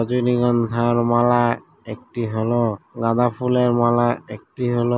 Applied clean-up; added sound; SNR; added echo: none; none; none; none.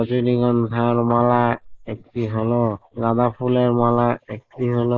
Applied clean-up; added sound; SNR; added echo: neural mask model Resemble Enhance denoiser.